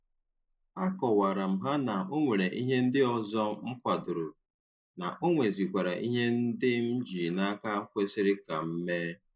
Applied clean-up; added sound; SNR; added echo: neural mask model Resemble Enhance denoiser.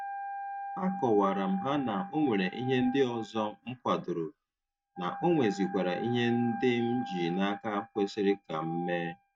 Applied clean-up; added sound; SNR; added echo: neural mask model RNNoise.